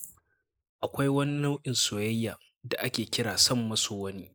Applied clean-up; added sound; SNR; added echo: neural mask model Resemble Enhance denoiser.